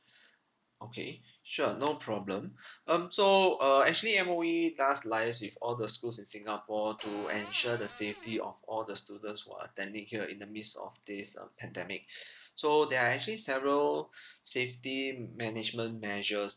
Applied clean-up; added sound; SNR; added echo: none; Cupboard open or close; 18 dB; none.